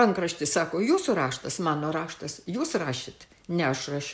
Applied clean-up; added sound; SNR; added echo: none; none; none; none.